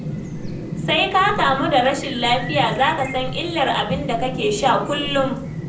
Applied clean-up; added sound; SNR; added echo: none; Chirp, tweet; 8 dB; reverberation time 0.6 s.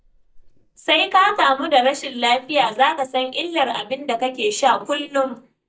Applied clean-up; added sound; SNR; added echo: neural mask model DeepFilterNet 3.